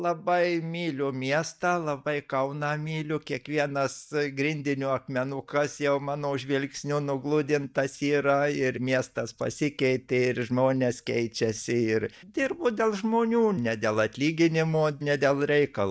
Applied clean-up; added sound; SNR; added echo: neural mask model DeepFilterNet 3.